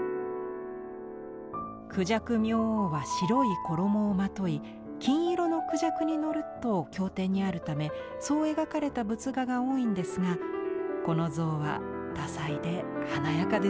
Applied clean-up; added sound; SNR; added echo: none; none; none; none.